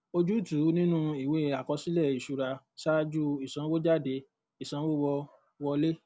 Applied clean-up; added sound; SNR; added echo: none; none; none; none.